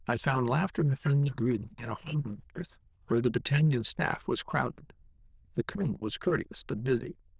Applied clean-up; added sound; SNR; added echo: neural diffusion model UNIVERSE++.